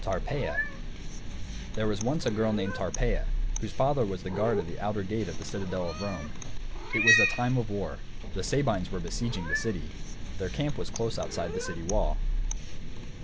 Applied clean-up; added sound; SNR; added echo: none; Cat; -1 dB; none.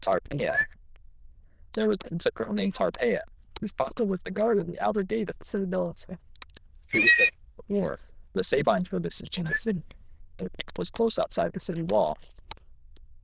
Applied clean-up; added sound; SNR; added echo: neural diffusion model UNIVERSE++.